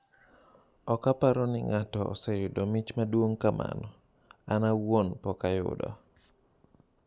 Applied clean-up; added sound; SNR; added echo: none; none; none; none.